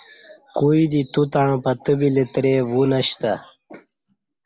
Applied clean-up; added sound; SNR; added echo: none; none; none; none.